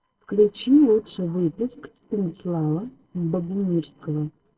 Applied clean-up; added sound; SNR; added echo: neural separator model SepFormer DNS4.